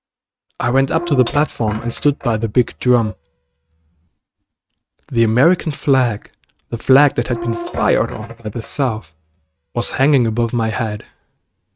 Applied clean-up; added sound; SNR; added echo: neural mask model RNNoise.